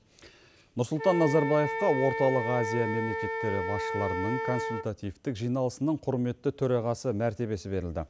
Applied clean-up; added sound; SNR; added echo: none; Wind instrument, woodwind instrument; 6 dB; none.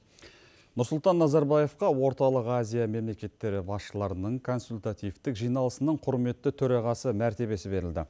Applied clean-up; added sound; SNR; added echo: none; none; none; none.